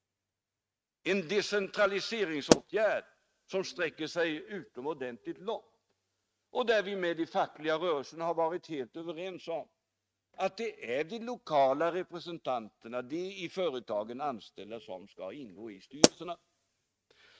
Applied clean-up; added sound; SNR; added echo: neural mask model RNNoise.